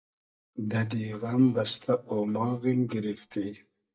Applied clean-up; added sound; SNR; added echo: neural mask model DeepFilterNet 3.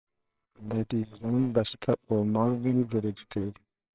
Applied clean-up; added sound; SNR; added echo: neural separator model SepFormer WHAMR!.